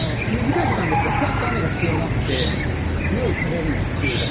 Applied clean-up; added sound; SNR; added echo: none; Cricket / Chicken, rooster; -5 dB; reverberation time 0.1 s.